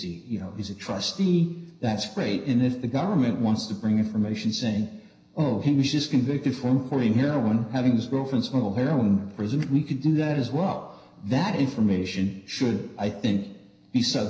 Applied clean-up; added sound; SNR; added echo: none; none; none; reverberation time 0.9 s.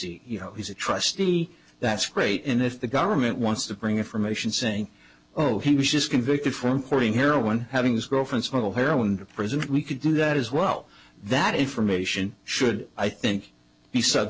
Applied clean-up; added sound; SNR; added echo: none; none; none; none.